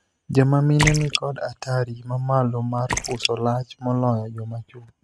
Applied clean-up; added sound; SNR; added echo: neural mask model RNNoise.